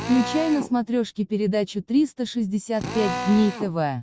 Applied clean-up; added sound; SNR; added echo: none; Drill; 11 dB; none.